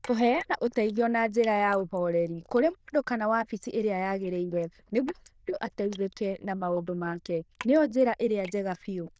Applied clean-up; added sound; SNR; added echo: neural diffusion model UNIVERSE++.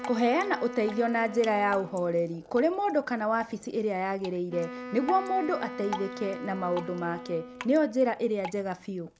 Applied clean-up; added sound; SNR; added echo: none; Drip + Wind instrument, woodwind instrument; 12 dB; none.